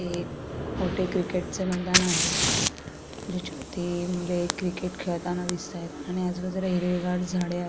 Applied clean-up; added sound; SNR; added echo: none; Fire; 4 dB; none.